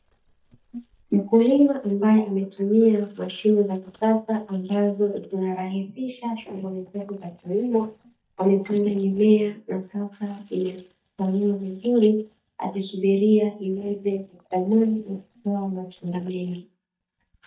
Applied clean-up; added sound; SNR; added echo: neural mask model DeepFilterNet 3.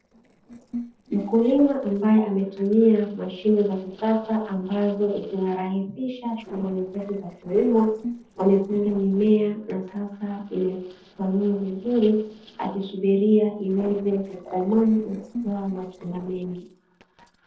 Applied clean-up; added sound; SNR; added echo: neural separator model SepFormer DNS4.